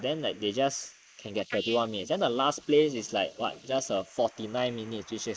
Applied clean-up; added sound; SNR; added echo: neural mask model Resemble Enhance denoiser.